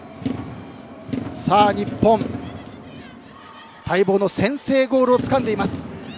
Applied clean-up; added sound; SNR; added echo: none; none; none; none.